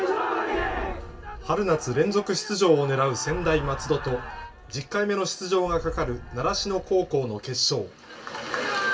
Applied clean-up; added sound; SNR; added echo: none; Boom; 14 dB; reverberation time 0.2 s.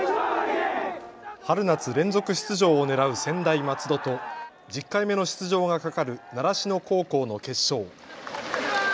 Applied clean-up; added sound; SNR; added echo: none; none; none; none.